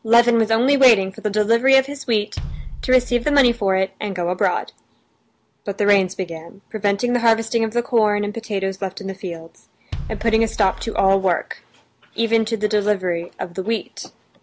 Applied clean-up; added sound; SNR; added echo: none; Bass drum; 11 dB; none.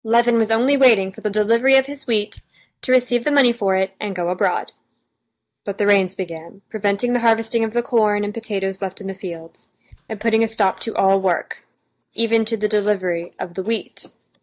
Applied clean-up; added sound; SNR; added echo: neural mask model DeepFilterNet 3.